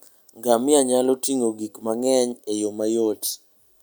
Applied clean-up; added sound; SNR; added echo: none; none; none; none.